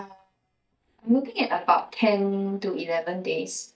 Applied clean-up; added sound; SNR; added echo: neural mask model DeepFilterNet 3.